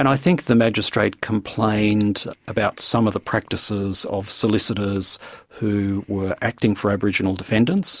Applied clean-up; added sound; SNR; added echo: none; none; none; none.